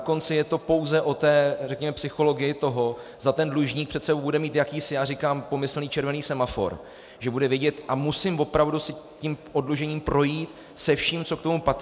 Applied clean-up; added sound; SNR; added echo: none; none; none; none.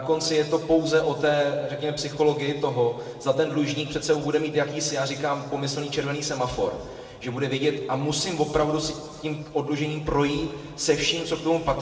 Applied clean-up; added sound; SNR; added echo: none; none; none; reverberation time 1.8 s.